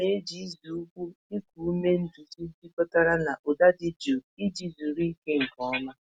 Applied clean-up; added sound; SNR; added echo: none; none; none; none.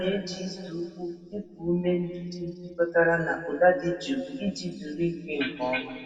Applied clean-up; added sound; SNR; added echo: none; none; none; reverberation time 1.9 s.